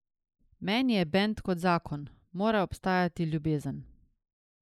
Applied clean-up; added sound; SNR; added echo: neural mask model Resemble Enhance denoiser.